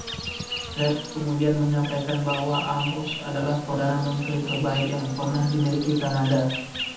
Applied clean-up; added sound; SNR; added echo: none; Insect; 9 dB; reverberation time 0.8 s.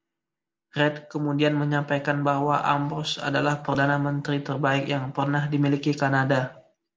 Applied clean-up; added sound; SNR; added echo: none; none; none; none.